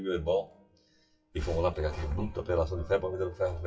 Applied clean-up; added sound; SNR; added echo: classical method WPE with log-MMSE.